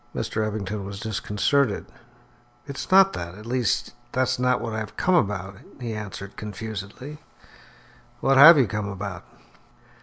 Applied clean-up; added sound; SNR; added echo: none; none; none; none.